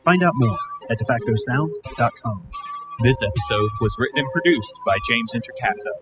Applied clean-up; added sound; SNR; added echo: classical method spectral subtraction.